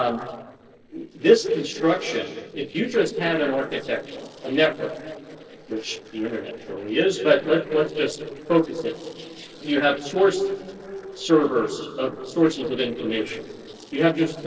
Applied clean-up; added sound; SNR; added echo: neural separator model SepFormer DNS4.